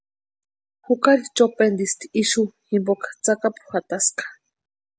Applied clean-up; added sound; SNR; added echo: none; none; none; none.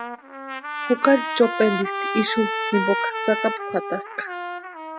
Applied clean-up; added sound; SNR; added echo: none; Trumpet; 5 dB; none.